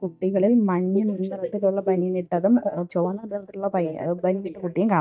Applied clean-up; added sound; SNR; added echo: neural mask model DeepFilterNet 3.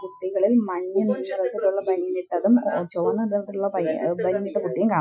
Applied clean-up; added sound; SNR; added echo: classical method Wiener filter.